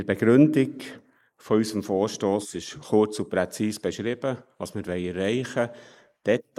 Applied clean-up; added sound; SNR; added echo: neural mask model Resemble Enhance denoiser.